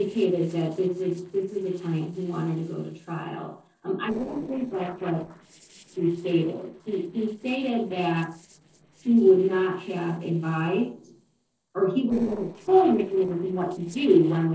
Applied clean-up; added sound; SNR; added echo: neural separator model SepFormer DNS4.